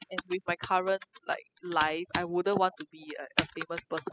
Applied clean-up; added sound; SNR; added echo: classical method spectral subtraction.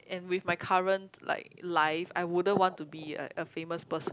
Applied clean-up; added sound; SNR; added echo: none; none; none; none.